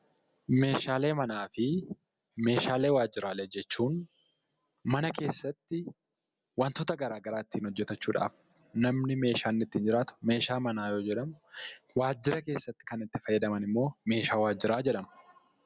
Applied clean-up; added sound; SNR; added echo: none; none; none; none.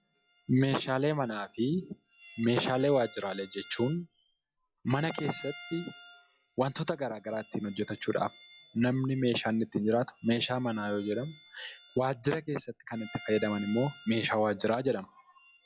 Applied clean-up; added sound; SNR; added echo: classical method log-MMSE.